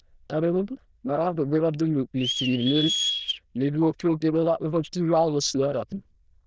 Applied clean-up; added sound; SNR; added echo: neural diffusion model UNIVERSE++.